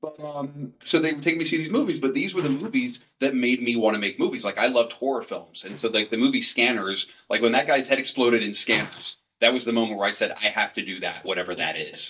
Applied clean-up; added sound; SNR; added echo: neural mask model DeepFilterNet 3.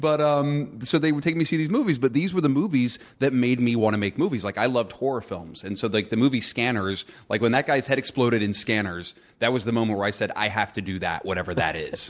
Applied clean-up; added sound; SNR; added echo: none; none; none; none.